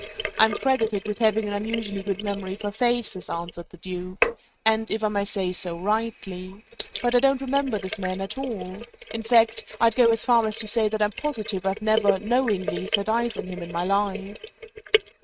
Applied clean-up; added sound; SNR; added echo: neural mask model RNNoise.